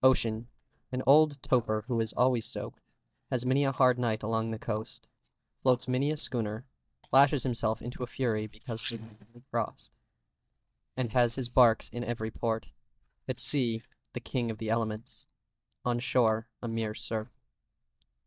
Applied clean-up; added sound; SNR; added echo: neural mask model DeepFilterNet 3.